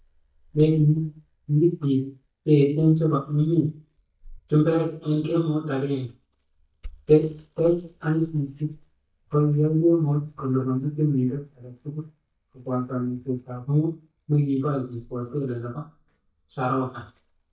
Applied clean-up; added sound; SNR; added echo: neural mask model DeepFilterNet 3.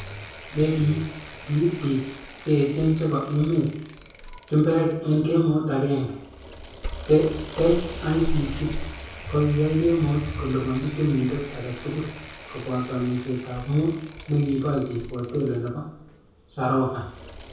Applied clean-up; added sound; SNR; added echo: none; Bicycle; 12 dB; reverberation time 0.7 s.